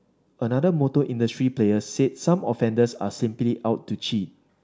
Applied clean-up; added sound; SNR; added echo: none; none; none; none.